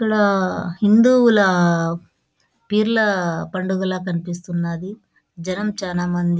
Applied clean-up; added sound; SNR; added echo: none; none; none; none.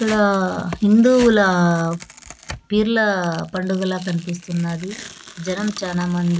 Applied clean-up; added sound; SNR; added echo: none; Tearing; 18 dB; none.